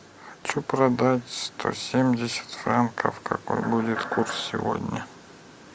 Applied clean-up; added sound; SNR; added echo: none; none; none; none.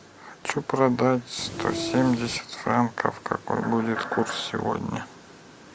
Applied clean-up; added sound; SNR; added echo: none; Train; 6 dB; none.